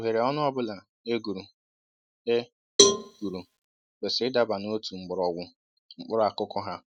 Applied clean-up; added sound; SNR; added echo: neural mask model RNNoise.